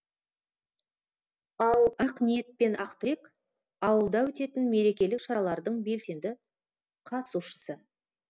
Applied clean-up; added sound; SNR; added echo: none; none; none; none.